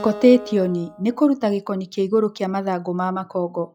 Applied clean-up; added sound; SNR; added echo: classical method log-MMSE.